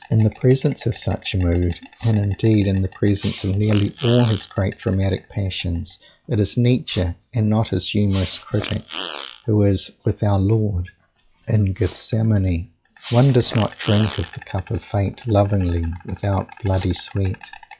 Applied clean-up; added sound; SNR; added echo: classical method log-MMSE.